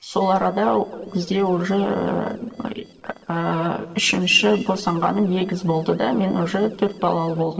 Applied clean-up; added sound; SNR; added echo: neural separator model SepFormer DNS4.